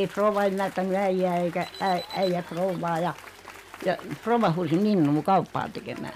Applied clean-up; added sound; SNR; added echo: none; Applause + Alarm; 18 dB; none.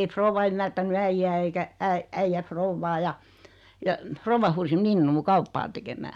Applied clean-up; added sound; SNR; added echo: none; none; none; none.